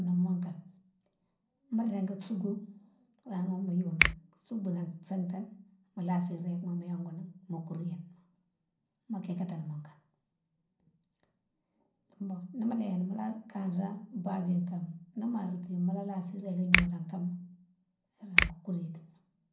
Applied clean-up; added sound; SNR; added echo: none; Finger snapping; -4 dB; reverberation time 0.5 s.